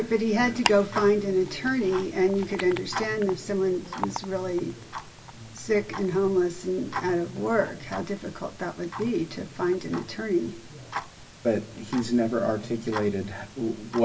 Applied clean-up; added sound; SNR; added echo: none; Tick-tock; 11 dB; reverberation time 0.1 s.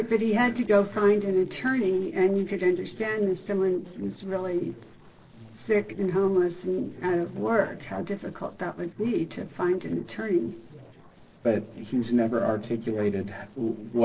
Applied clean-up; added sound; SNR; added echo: neural separator model SepFormer DNS4.